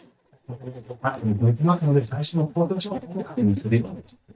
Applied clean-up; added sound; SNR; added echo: neural mask model DeepFilterNet 3.